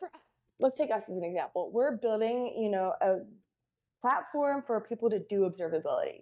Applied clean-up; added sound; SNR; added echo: neural mask model DeepFilterNet 3.